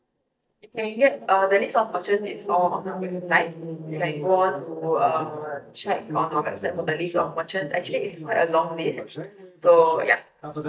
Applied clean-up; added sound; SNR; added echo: neural mask model DeepFilterNet 3.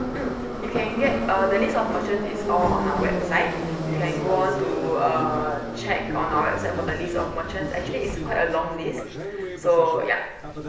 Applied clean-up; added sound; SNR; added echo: none; Subway, metro, underground; 3 dB; reverberation time 0.8 s.